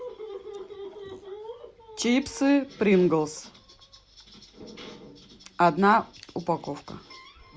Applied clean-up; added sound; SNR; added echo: none; none; none; none.